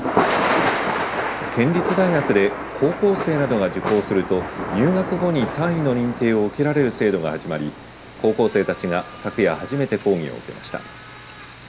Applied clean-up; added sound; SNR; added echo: none; Thunder / Rain; 5 dB; reverberation time 1.3 s.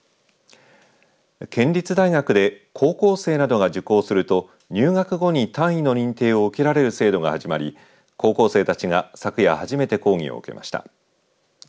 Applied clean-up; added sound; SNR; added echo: none; none; none; none.